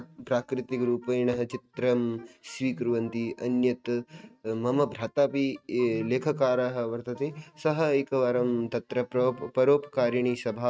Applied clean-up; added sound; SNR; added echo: neural mask model RNNoise.